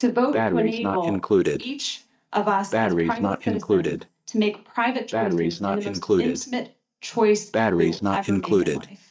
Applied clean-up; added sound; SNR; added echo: neural mask model DeepFilterNet 3.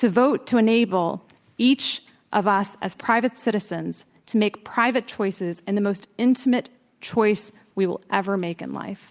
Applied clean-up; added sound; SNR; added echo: none; none; none; none.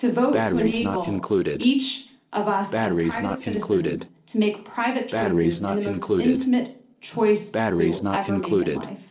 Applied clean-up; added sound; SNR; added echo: neural separator model SepFormer DNS4.